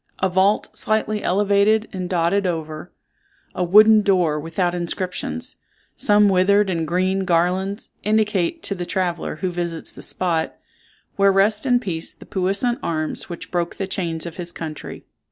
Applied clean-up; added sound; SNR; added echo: none; none; none; none.